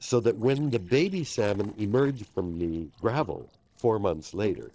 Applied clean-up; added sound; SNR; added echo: neural separator model SepFormer DNS4.